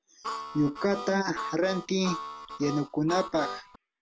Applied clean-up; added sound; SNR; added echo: none; Harmonica; 8 dB; none.